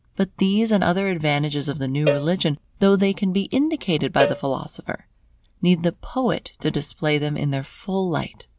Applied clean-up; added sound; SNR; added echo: none; Cowbell; 8 dB; none.